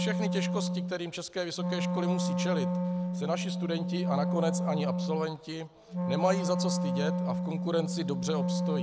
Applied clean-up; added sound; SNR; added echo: none; Wind instrument, woodwind instrument; -3 dB; none.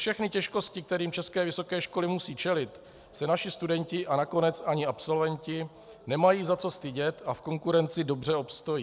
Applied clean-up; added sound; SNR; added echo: none; none; none; none.